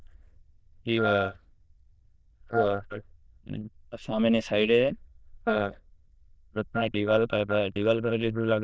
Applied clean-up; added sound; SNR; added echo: neural diffusion model UNIVERSE++.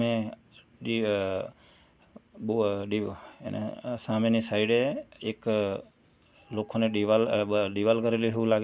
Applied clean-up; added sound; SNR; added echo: none; none; none; none.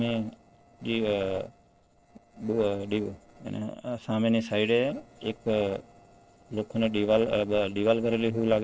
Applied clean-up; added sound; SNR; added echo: neural separator model SepFormer DNS4.